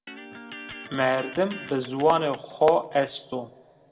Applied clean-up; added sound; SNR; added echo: none; Electric guitar; 16 dB; reverberation time 1.2 s.